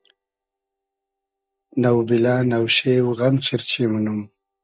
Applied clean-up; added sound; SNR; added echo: neural mask model DeepFilterNet 3.